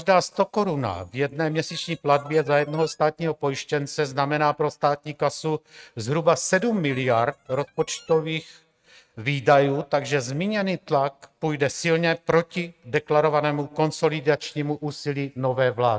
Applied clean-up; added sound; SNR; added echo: neural mask model RNNoise.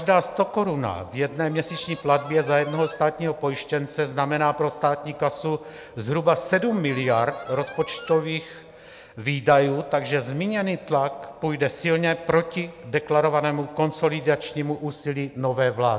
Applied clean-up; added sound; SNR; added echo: none; Harmonica; 18 dB; none.